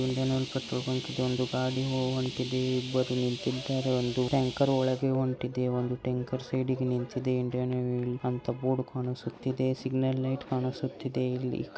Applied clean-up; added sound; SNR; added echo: none; none; none; none.